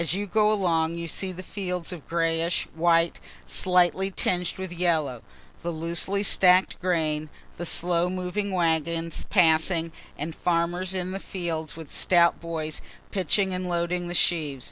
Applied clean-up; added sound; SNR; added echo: none; none; none; none.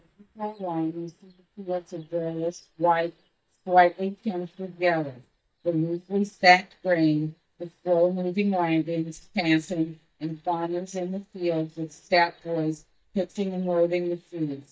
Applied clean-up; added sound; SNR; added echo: neural mask model DeepFilterNet 3.